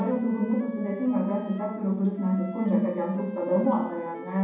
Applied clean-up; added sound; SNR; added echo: none; Wind instrument, woodwind instrument; 15 dB; reverberation time 1.2 s.